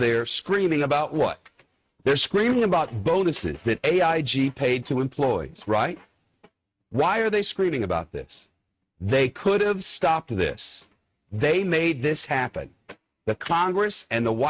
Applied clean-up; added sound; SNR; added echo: neural mask model RNNoise.